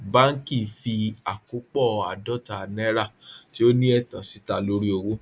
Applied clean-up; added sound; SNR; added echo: none; none; none; none.